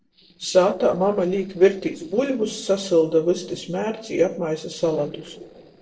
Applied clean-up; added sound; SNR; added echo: neural separator model SepFormer DNS4.